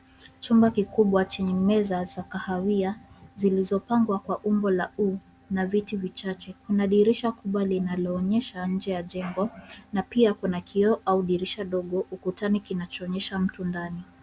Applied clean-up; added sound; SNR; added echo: none; none; none; none.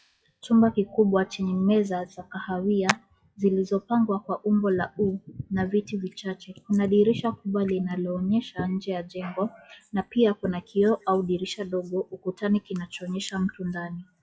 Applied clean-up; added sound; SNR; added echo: classical method WPE with log-MMSE.